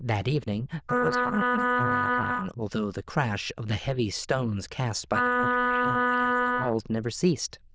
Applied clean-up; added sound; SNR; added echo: neural diffusion model UNIVERSE++.